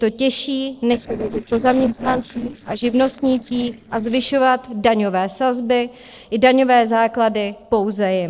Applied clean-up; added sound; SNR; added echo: neural separator model SepFormer DNS4.